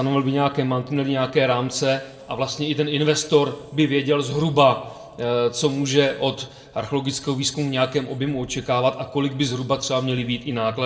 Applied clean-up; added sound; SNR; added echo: none; none; none; reverberation time 0.7 s.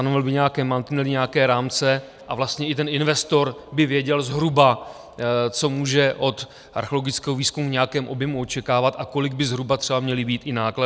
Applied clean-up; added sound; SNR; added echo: none; none; none; none.